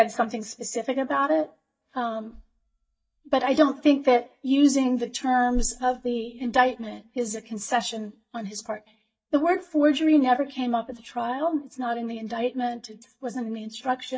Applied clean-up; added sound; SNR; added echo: neural mask model DeepFilterNet 3.